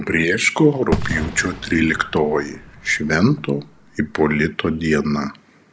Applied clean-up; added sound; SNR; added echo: none; Fireworks; 10 dB; none.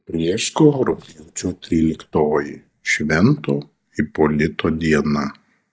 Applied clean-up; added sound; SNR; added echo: neural mask model DeepFilterNet 3.